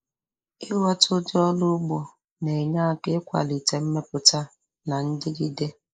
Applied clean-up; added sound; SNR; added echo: neural mask model Resemble Enhance denoiser.